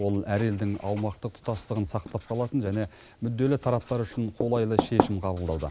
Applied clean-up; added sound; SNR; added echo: none; Writing; 7 dB; none.